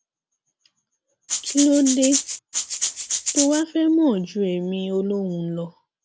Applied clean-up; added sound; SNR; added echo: none; Rattle (instrument); 2 dB; none.